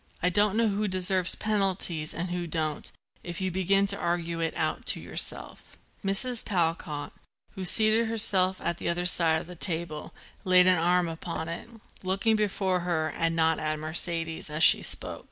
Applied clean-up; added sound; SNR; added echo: none; none; none; none.